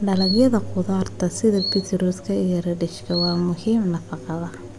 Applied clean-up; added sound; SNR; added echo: none; Chirp, tweet; 12 dB; none.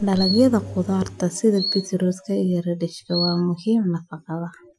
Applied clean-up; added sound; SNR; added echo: classical method Wiener filter.